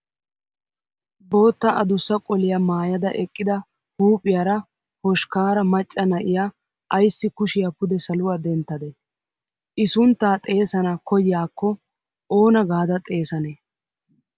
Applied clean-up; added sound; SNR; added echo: none; none; none; none.